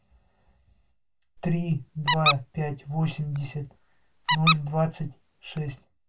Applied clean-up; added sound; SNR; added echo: none; Squeak; -1 dB; reverberation time 0.1 s.